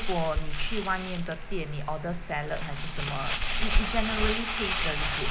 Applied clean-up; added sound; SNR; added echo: none; Crumpling, crinkling; -5 dB; none.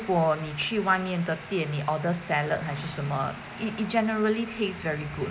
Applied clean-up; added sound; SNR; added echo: none; none; none; none.